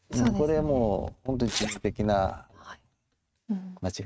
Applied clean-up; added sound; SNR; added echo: neural mask model RNNoise.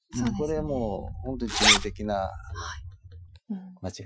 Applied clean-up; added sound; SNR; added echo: classical method Wiener filter.